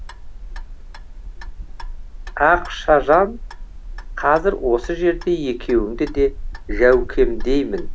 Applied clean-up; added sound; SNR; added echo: none; Clock; 8 dB; none.